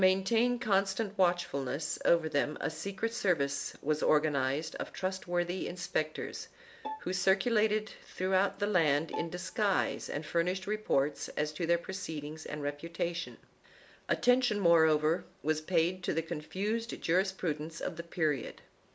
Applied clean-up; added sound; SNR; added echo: none; Bowed string instrument; 15 dB; none.